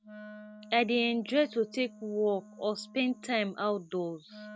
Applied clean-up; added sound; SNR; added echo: none; Wind instrument, woodwind instrument; 19 dB; none.